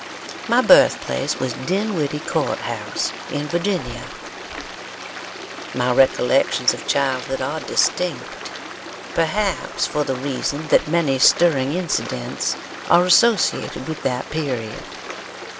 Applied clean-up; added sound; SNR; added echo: none; Stream; 11 dB; none.